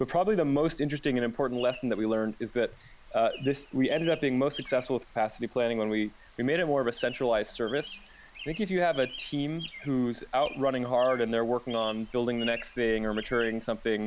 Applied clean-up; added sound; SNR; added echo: none; Chirp, tweet + Rain; 17 dB; none.